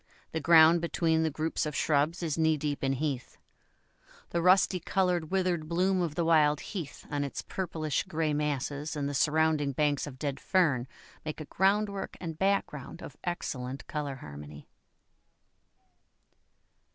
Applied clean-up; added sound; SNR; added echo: none; none; none; none.